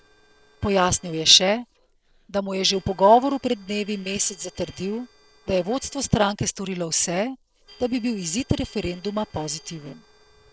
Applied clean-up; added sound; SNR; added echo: neural separator model SepFormer DNS4.